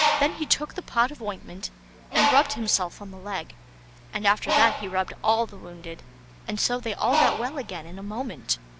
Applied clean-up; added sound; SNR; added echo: none; Bird; 3 dB; none.